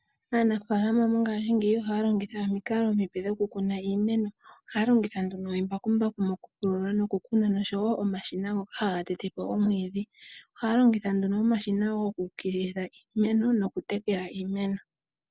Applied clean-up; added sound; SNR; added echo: none; none; none; none.